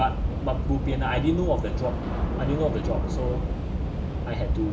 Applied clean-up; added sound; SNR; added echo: none; Subway, metro, underground / Train; -2 dB; reverberation time 1.3 s.